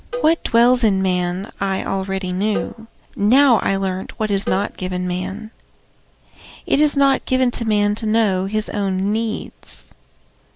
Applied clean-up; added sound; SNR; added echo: none; Cowbell; 15 dB; none.